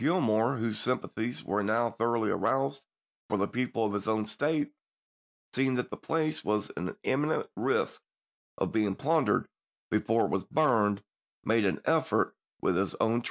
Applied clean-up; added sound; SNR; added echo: none; none; none; none.